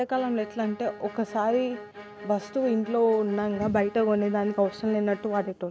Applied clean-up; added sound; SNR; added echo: none; Bowed string instrument; 16 dB; none.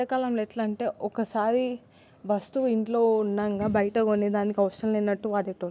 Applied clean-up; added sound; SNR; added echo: none; none; none; none.